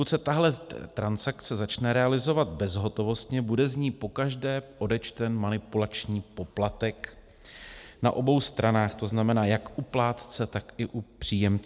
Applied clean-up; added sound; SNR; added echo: none; none; none; none.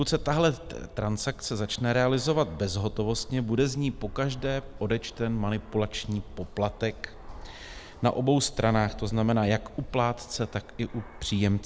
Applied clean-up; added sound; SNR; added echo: none; Fixed-wing aircraft, airplane; 14 dB; none.